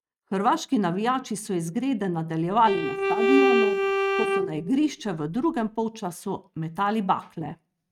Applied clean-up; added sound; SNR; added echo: neural mask model RNNoise.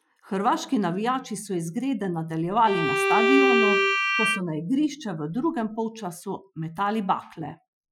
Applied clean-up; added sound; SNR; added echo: classical method Wiener filter.